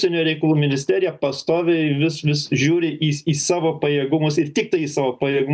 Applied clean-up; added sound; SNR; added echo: none; none; none; none.